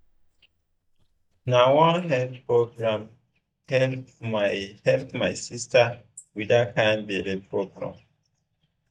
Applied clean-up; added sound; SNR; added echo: neural mask model DeepFilterNet 3.